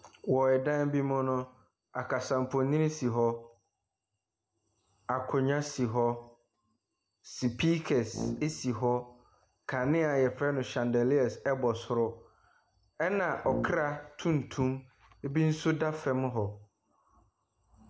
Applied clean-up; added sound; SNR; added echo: none; Brass instrument; 7 dB; none.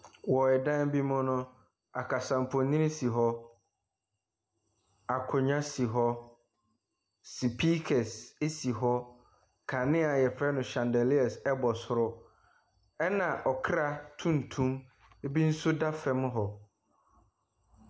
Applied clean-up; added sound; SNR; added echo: none; none; none; none.